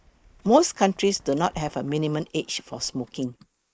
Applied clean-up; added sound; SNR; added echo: neural mask model Resemble Enhance denoiser.